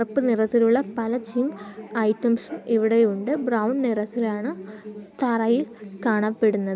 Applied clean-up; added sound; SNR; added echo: none; none; none; none.